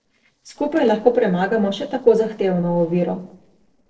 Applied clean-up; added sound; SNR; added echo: neural separator model SepFormer DNS4.